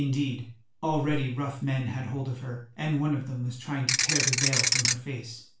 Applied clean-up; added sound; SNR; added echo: none; Ratchet, pawl / Percussion; -5 dB; reverberation time 0.3 s.